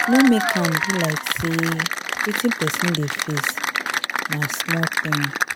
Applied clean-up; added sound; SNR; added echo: none; Applause / Cheering; 0 dB; none.